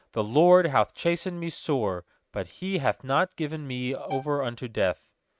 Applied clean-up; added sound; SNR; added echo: neural mask model RNNoise.